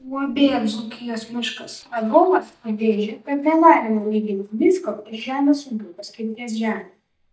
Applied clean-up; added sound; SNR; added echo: neural mask model DeepFilterNet 3.